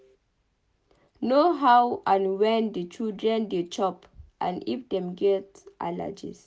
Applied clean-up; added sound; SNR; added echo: none; none; none; none.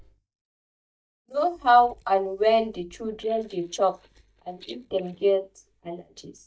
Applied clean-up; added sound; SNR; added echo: neural mask model DeepFilterNet 3.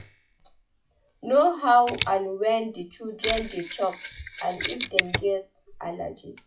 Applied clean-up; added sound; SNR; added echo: classical method WPE with log-MMSE.